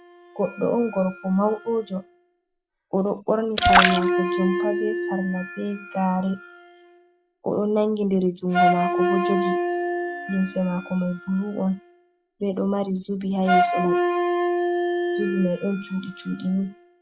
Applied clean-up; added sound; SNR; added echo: classical method log-MMSE.